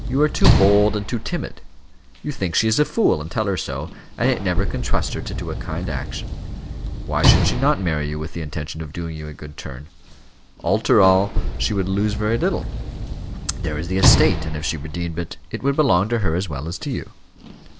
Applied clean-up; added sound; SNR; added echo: none; Sliding door / Slam; 3 dB; none.